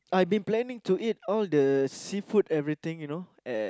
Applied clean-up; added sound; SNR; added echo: none; none; none; none.